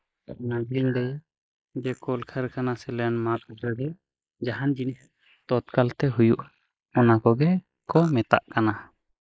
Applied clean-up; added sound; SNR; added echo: neural mask model Resemble Enhance denoiser.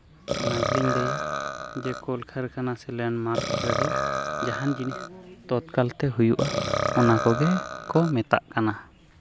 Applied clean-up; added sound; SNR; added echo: none; Burping, eructation; 4 dB; none.